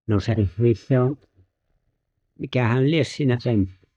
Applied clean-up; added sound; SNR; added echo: neural mask model DeepFilterNet 3.